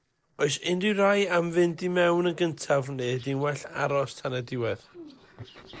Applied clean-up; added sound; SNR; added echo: neural separator model SepFormer DNS4.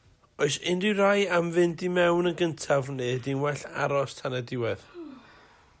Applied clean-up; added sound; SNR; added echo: none; none; none; none.